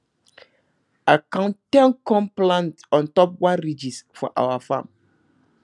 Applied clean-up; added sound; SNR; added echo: none; none; none; none.